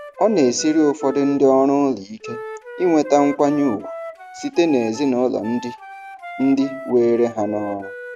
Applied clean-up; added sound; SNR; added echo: none; Wind instrument, woodwind instrument; 14 dB; none.